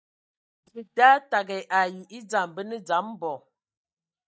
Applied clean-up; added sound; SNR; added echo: neural mask model DeepFilterNet 3.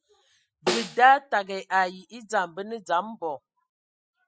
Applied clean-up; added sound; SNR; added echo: classical method spectral subtraction.